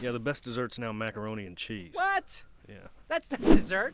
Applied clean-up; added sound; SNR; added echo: none; Whoosh, swoosh, swish; -3 dB; none.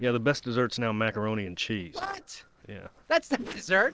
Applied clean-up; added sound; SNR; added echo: neural separator model SepFormer DNS4.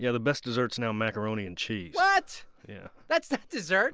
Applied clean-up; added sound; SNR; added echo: none; none; none; none.